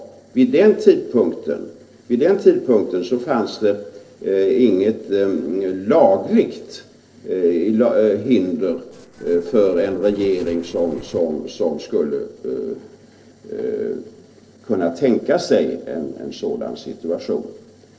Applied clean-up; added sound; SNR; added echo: neural separator model SepFormer DNS4.